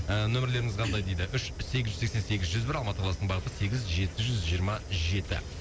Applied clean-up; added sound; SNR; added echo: none; Fire; 11 dB; none.